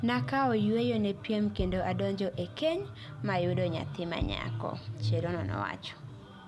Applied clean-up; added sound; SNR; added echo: none; Bass drum; 13 dB; none.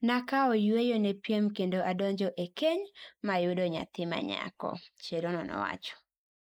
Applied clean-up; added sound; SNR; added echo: neural mask model Resemble Enhance denoiser.